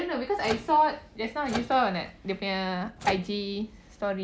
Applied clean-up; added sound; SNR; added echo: none; Microwave oven; 12 dB; none.